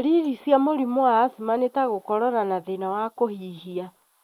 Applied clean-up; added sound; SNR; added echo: neural mask model Resemble Enhance denoiser.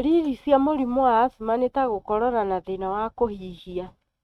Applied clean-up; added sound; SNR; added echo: neural mask model RNNoise.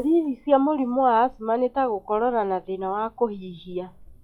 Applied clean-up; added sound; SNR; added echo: classical method log-MMSE.